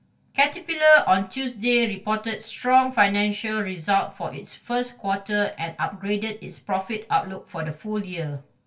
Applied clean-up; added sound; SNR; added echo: none; none; none; reverberation time 0.2 s.